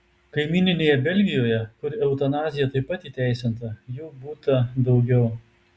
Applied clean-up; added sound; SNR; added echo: none; none; none; none.